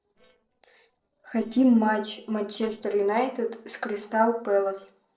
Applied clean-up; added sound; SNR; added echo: neural separator model SepFormer DNS4.